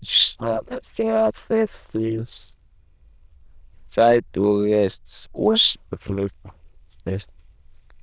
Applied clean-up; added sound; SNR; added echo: neural diffusion model UNIVERSE++.